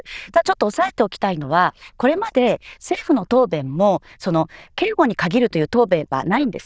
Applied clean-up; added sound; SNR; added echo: neural diffusion model UNIVERSE++.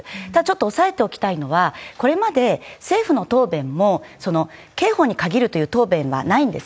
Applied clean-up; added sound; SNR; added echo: none; none; none; none.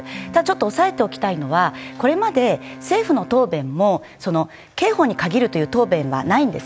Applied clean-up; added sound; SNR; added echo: none; Brass instrument; 18 dB; none.